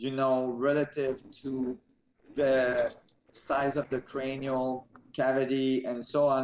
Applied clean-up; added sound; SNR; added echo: neural separator model SepFormer DNS4.